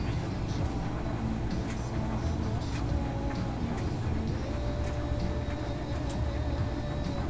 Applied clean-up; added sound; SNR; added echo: none; Engine; -2 dB; reverberation time 0.4 s.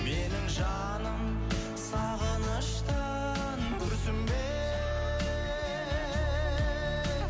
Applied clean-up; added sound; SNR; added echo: none; none; none; none.